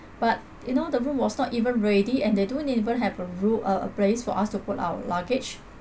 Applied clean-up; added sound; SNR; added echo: none; none; none; none.